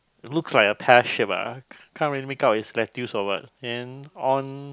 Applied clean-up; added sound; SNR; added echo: none; none; none; none.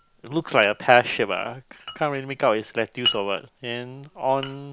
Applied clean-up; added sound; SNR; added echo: none; Glass; 12 dB; none.